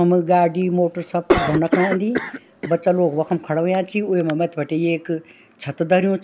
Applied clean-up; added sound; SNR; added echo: none; Cough; 6 dB; none.